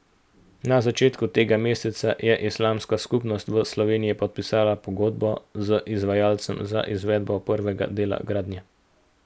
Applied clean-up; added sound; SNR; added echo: none; none; none; none.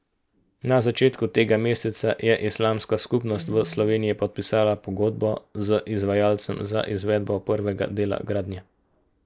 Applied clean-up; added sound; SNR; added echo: neural mask model DeepFilterNet 3.